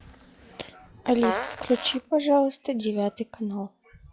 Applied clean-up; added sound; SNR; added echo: classical method log-MMSE.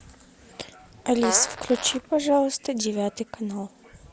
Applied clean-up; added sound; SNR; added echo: none; Fart; 8 dB; none.